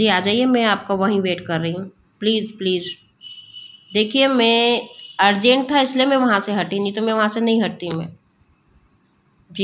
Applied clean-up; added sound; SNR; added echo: none; none; none; none.